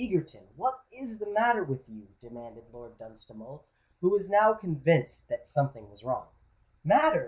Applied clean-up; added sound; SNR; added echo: none; none; none; none.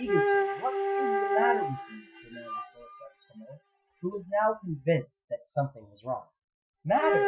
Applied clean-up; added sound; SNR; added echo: classical method Wiener filter.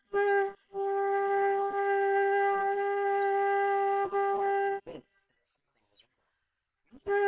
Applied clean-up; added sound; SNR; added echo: neural separator model SepFormer WHAM!.